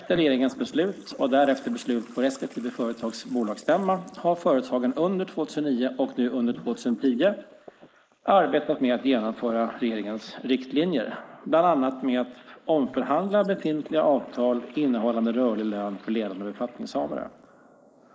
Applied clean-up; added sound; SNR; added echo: neural mask model Resemble Enhance denoiser.